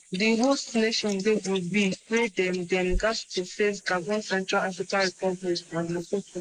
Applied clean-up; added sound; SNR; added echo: neural mask model Resemble Enhance denoiser.